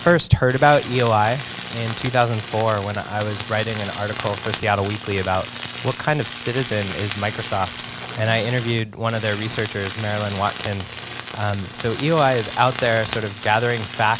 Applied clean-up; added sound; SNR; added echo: none; Tools; 8 dB; none.